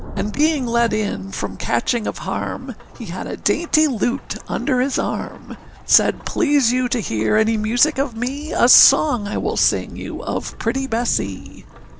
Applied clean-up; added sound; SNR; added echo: none; Rain / Thunderstorm; 15 dB; none.